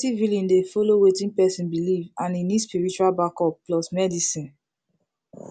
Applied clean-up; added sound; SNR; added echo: none; none; none; none.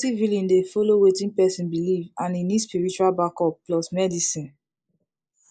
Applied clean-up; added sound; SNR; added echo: neural mask model Resemble Enhance denoiser.